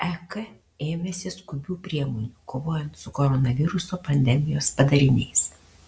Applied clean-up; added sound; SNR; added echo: none; none; none; none.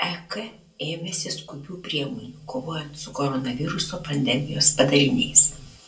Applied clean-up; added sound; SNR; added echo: none; none; none; reverberation time 0.2 s.